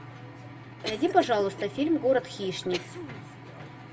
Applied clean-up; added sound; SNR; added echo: none; Cough; 14 dB; reverberation time 0.8 s.